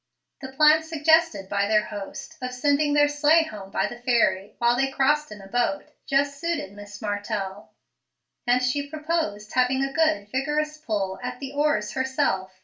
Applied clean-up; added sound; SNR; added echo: none; none; none; reverberation time 0.3 s.